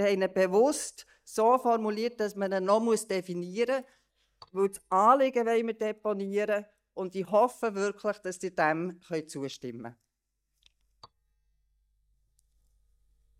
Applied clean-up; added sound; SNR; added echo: neural mask model DeepFilterNet 3.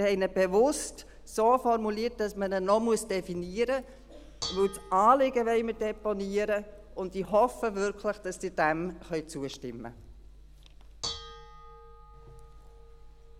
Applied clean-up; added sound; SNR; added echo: none; Dishes, pots, and pans / Bell; 18 dB; none.